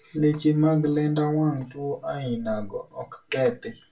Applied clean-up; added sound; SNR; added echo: none; none; none; reverberation time 0.2 s.